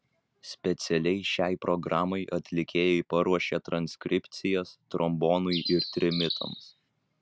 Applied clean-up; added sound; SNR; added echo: none; Bird; 7 dB; none.